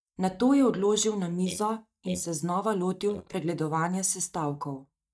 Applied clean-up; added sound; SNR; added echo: neural mask model DeepFilterNet 3.